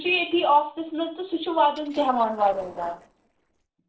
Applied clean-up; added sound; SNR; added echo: neural separator model SepFormer DNS4.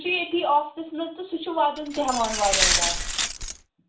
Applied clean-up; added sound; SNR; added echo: none; Glass; -1 dB; reverberation time 0.4 s.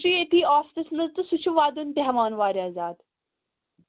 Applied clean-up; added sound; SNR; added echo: none; none; none; none.